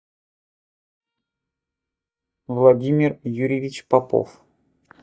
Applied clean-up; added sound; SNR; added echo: neural mask model DeepFilterNet 3.